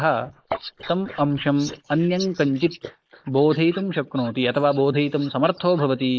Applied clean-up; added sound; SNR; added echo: neural mask model Resemble Enhance denoiser.